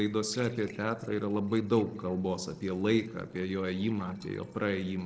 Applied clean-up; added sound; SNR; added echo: neural separator model SepFormer DNS4.